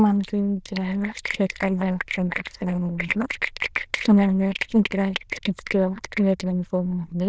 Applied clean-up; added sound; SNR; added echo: neural diffusion model UNIVERSE++.